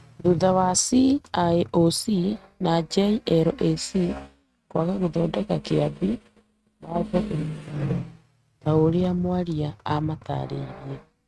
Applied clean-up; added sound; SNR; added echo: neural mask model RNNoise.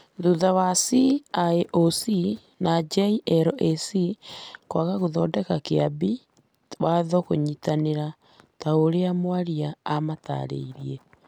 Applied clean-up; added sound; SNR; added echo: none; none; none; none.